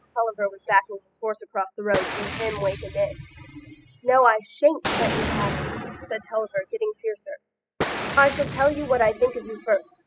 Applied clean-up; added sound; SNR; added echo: classical method spectral subtraction.